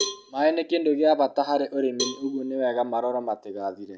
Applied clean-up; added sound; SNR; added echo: none; Cowbell; 13 dB; none.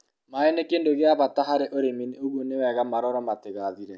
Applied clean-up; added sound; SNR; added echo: none; none; none; none.